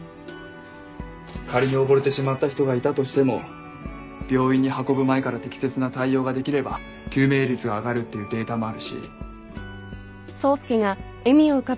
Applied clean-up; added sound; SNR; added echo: none; none; none; none.